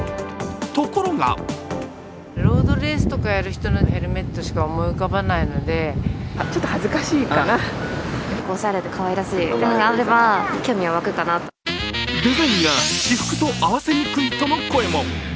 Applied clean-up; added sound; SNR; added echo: none; none; none; none.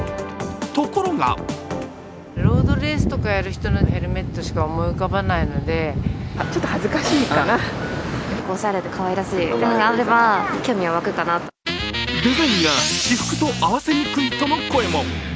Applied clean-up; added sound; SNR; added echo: none; Snare drum; 10 dB; none.